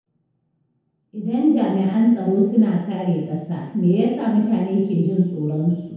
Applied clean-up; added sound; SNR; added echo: none; none; none; reverberation time 0.9 s.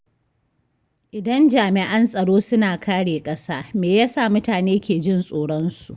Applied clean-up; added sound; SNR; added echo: none; none; none; none.